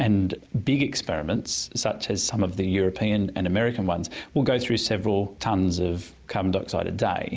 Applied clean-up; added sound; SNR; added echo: none; none; none; none.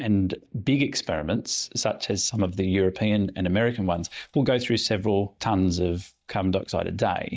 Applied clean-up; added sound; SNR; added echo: neural mask model DeepFilterNet 3.